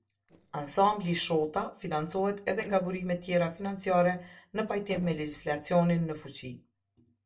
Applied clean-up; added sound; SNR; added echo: neural separator model SepFormer DNS4.